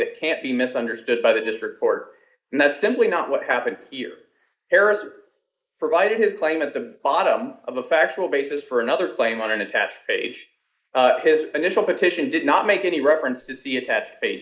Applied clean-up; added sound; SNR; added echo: neural mask model Resemble Enhance denoiser.